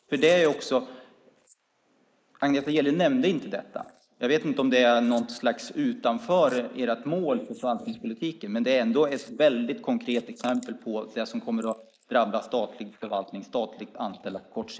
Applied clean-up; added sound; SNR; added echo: neural mask model Resemble Enhance denoiser.